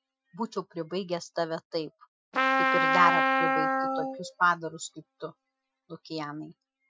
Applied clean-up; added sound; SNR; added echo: classical method Wiener filter.